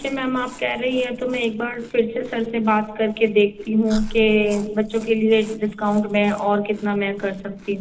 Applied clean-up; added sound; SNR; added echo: none; Chewing, mastication; 18 dB; reverberation time 0.4 s.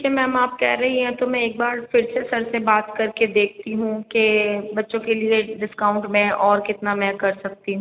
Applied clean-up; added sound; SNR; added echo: none; none; none; none.